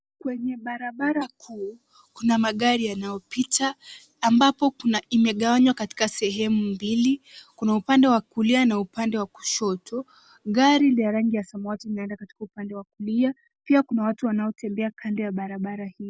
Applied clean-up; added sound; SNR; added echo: none; none; none; none.